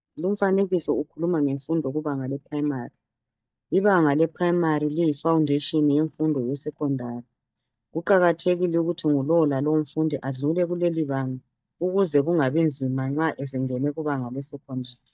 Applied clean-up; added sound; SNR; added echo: neural mask model DeepFilterNet 3.